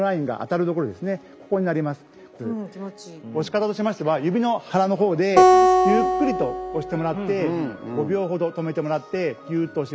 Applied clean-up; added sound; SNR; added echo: none; Acoustic guitar; -5 dB; none.